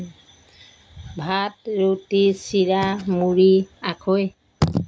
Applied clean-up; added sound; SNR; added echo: none; none; none; none.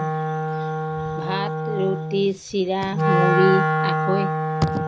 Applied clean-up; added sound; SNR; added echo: none; Wind instrument, woodwind instrument; -2 dB; none.